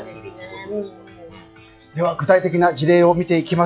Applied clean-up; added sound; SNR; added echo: classical method log-MMSE.